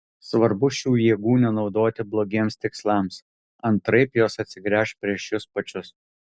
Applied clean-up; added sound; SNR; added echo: none; none; none; none.